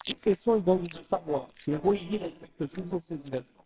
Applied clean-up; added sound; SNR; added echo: neural separator model SepFormer WHAMR!.